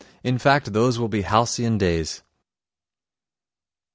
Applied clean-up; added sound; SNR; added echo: none; none; none; none.